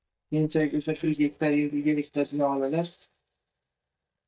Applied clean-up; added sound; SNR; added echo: neural mask model DeepFilterNet 3.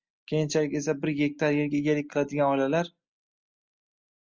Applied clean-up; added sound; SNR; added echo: none; none; none; none.